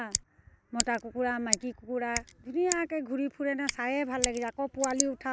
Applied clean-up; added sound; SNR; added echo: neural mask model Resemble Enhance denoiser.